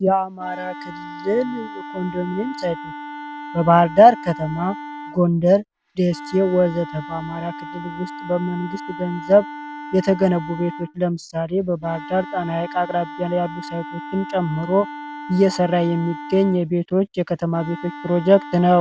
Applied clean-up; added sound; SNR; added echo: none; Wind instrument, woodwind instrument; 14 dB; none.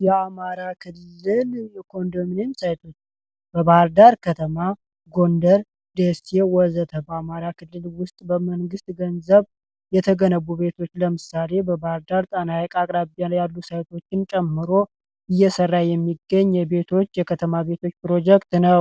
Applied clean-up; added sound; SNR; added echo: none; none; none; none.